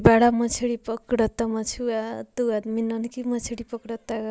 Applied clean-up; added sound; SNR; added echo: none; none; none; none.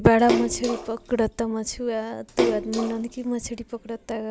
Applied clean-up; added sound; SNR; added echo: none; Splash, splatter; 6 dB; none.